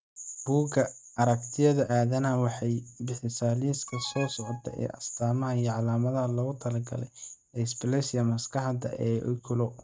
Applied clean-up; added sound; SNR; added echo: neural mask model RNNoise.